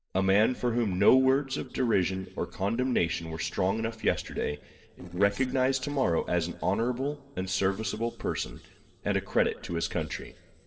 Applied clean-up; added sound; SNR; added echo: neural separator model SepFormer DNS4.